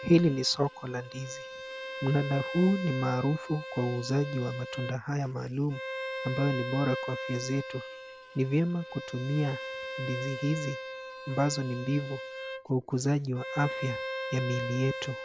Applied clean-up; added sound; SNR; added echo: none; Bowed string instrument; 8 dB; none.